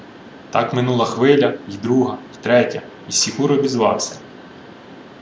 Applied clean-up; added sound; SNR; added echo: none; Mechanisms; 20 dB; none.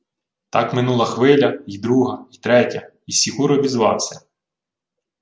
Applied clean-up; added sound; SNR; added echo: none; none; none; none.